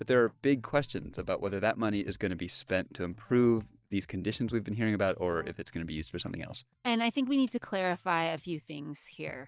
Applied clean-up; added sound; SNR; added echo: neural mask model DeepFilterNet 3.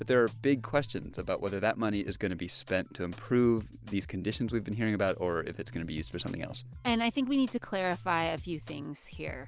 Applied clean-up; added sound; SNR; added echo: none; none; none; none.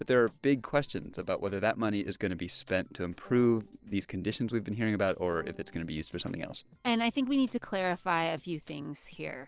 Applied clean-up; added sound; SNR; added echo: neural separator model SepFormer DNS4.